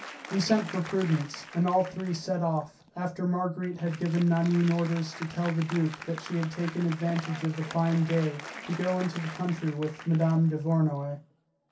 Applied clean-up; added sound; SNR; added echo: none; Applause; 15 dB; reverberation time 0.3 s.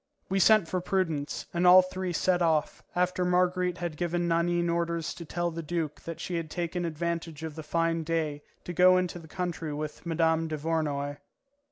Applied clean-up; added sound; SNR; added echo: none; none; none; none.